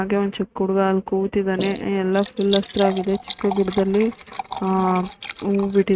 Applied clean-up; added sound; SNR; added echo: neural mask model RNNoise.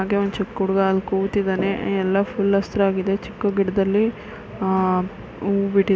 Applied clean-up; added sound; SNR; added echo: none; none; none; none.